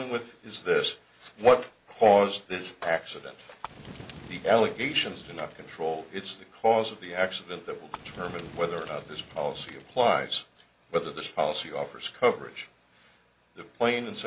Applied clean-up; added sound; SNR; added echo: none; Fire; 17 dB; none.